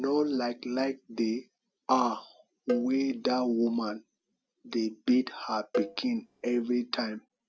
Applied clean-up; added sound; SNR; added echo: none; Cowbell; 9 dB; none.